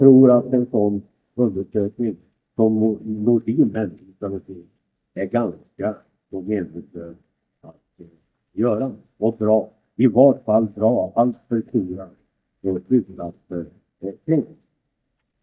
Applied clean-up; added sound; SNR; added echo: neural mask model DeepFilterNet 3.